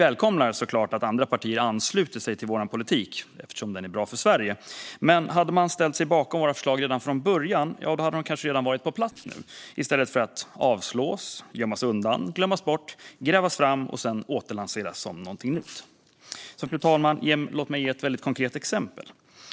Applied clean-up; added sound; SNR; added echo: neural separator model SepFormer DNS4.